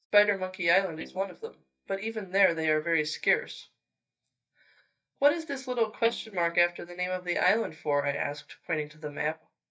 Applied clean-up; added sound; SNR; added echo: neural mask model DeepFilterNet 3.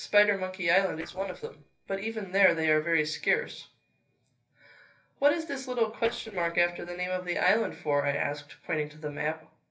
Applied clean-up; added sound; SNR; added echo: neural separator model SepFormer DNS4.